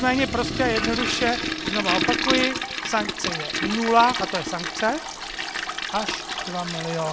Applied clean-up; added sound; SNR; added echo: none; Toilet flush; 2 dB; none.